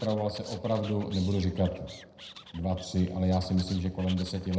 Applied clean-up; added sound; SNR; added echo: none; Animal; 19 dB; reverberation time 0.7 s.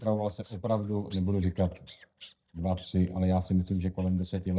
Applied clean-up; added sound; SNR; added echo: neural mask model DeepFilterNet 3.